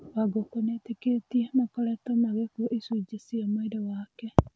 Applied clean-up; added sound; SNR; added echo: none; none; none; none.